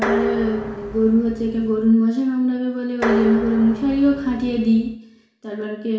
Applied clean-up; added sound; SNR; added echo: none; Dishes, pots, and pans; 9 dB; reverberation time 0.7 s.